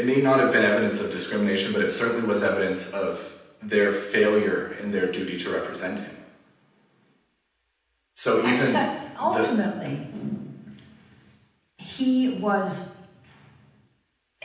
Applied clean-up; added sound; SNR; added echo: none; none; none; reverberation time 0.9 s.